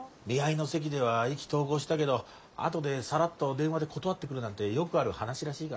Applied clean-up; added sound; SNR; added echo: none; none; none; none.